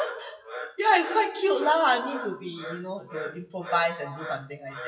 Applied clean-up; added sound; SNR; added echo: classical method WPE with log-MMSE.